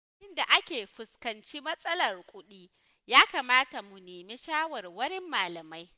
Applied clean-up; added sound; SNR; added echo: none; none; none; none.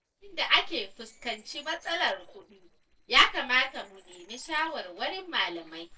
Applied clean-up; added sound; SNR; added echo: neural separator model SepFormer DNS4.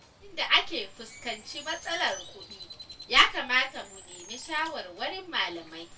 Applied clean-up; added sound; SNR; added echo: none; Bird; 18 dB; reverberation time 0.2 s.